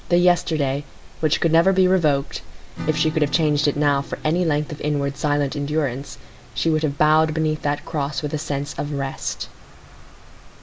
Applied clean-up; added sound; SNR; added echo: none; Acoustic guitar / Strum; 19 dB; none.